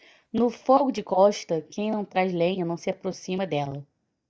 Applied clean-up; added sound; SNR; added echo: neural mask model DeepFilterNet 3.